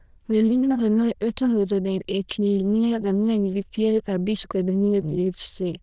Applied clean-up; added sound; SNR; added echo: neural diffusion model UNIVERSE++.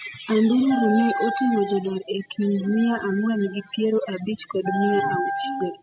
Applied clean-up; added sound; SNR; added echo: classical method spectral subtraction.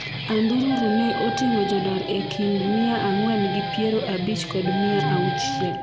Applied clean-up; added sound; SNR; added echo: none; Guitar + Wind instrument, woodwind instrument; 4 dB; none.